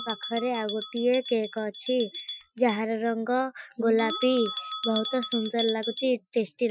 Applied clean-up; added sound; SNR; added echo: classical method Wiener filter.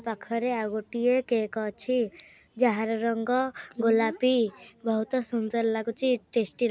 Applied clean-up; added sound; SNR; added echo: none; none; none; none.